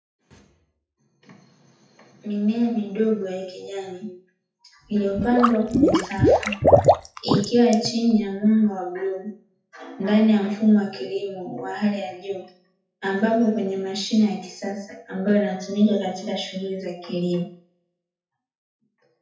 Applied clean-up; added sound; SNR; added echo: classical method WPE with log-MMSE.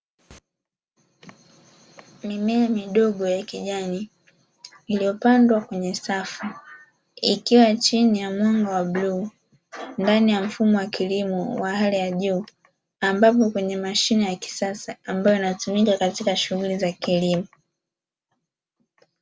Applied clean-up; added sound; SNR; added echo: none; none; none; none.